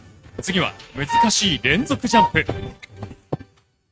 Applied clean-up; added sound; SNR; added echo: neural mask model RNNoise.